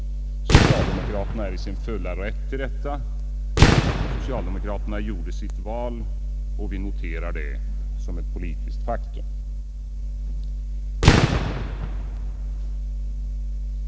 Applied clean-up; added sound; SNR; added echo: none; Fireworks; -5 dB; none.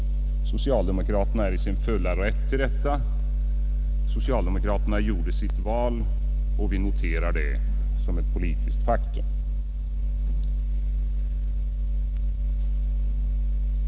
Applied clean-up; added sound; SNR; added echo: none; none; none; none.